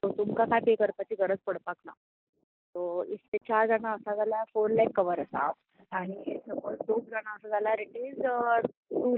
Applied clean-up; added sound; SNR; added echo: neural mask model Resemble Enhance denoiser.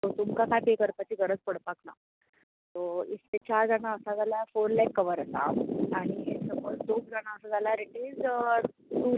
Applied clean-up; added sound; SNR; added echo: none; none; none; none.